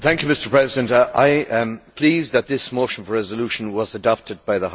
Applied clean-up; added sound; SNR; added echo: none; none; none; none.